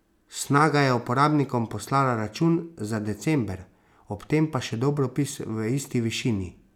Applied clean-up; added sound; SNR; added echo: none; none; none; none.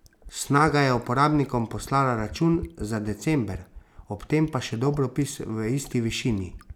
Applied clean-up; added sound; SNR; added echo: none; Fill (with liquid); 18 dB; none.